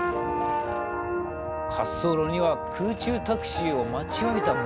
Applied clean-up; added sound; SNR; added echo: none; Telephone; 18 dB; none.